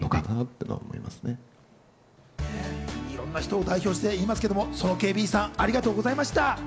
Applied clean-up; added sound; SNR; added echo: none; none; none; none.